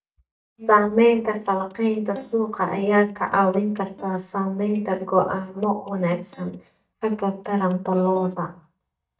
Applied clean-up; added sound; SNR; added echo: neural mask model DeepFilterNet 3.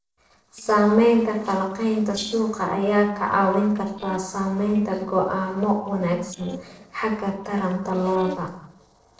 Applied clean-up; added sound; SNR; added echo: neural separator model SepFormer DNS4.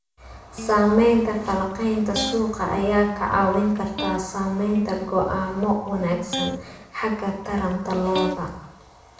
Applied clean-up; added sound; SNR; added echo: none; Electric guitar; 11 dB; reverberation time 0.7 s.